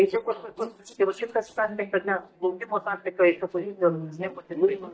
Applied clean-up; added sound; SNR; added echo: neural mask model DeepFilterNet 3.